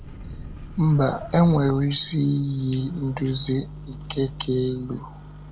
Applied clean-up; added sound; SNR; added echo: none; Microwave oven; 14 dB; none.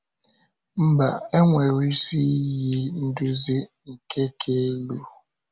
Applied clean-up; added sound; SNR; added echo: none; none; none; none.